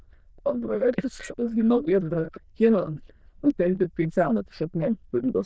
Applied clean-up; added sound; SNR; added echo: neural diffusion model UNIVERSE++.